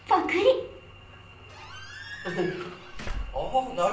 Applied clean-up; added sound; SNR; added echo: none; Squeak / Slam / Alarm / Wood; 11 dB; reverberation time 0.6 s.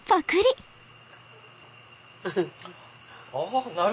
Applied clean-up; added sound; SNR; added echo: none; none; none; none.